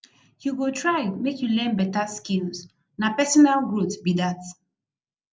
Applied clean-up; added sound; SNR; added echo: none; none; none; none.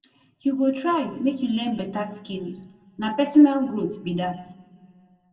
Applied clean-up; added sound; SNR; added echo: none; none; none; reverberation time 1.0 s.